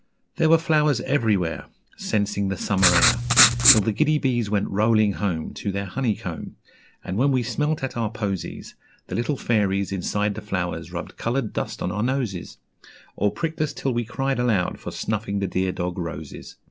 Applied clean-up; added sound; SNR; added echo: none; Writing; -5 dB; none.